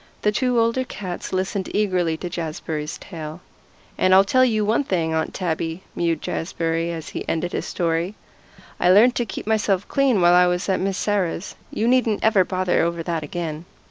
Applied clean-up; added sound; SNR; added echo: none; none; none; none.